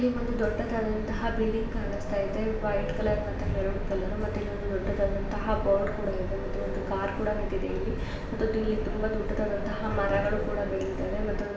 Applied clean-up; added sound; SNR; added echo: none; Subway, metro, underground; 2 dB; reverberation time 0.7 s.